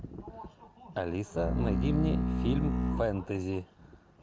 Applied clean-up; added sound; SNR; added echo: none; Bowed string instrument; -3 dB; none.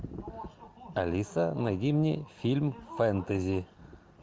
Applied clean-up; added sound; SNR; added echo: none; none; none; none.